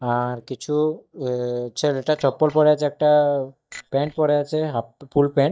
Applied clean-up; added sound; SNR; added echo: neural mask model DeepFilterNet 3.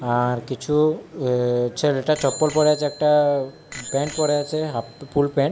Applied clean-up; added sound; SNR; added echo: none; Bicycle bell; 17 dB; none.